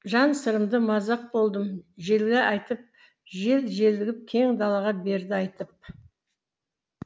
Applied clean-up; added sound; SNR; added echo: none; none; none; none.